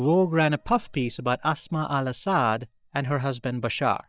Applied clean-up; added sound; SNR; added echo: neural mask model DeepFilterNet 3.